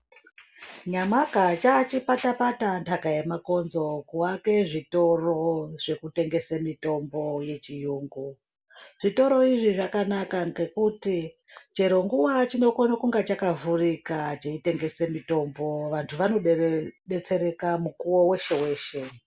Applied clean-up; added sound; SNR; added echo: none; none; none; none.